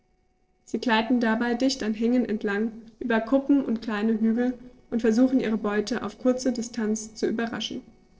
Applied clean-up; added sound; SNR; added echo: neural separator model SepFormer DNS4.